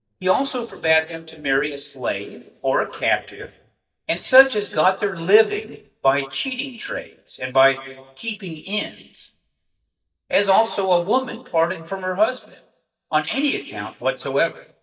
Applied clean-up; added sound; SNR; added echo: neural mask model DeepFilterNet 3.